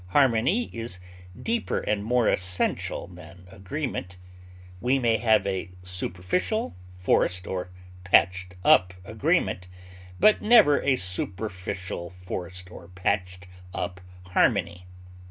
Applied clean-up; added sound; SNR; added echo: none; none; none; none.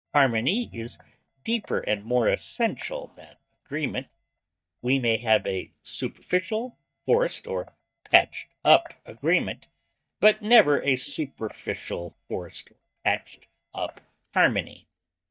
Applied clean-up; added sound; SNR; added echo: neural mask model DeepFilterNet 3.